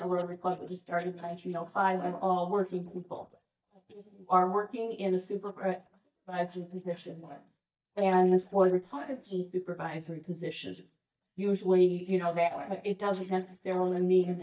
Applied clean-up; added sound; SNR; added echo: neural mask model DeepFilterNet 3.